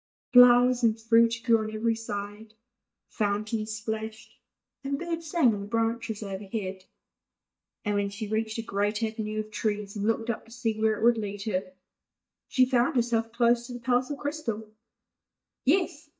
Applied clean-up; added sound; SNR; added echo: neural mask model DeepFilterNet 3.